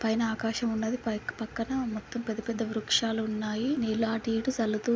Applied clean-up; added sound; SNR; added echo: none; none; none; none.